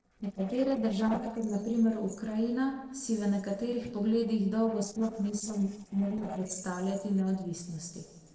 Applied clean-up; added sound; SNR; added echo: neural separator model SepFormer DNS4.